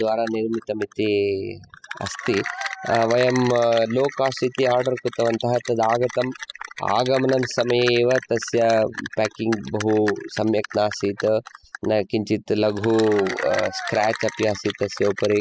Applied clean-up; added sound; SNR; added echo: classical method spectral subtraction.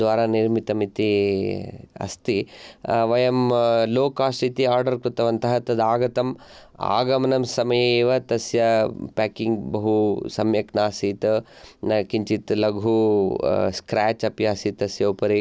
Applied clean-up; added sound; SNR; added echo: none; none; none; none.